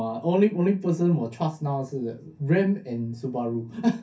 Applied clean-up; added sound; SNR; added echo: none; none; none; reverberation time 0.3 s.